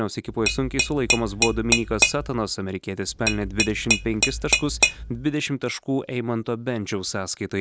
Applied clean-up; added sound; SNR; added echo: none; Tap / Glass; -1 dB; none.